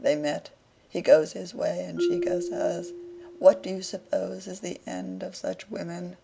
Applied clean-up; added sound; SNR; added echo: none; Marimba, xylophone; 9 dB; none.